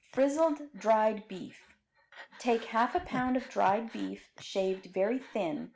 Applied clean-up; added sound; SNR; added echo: none; Breathing; 20 dB; none.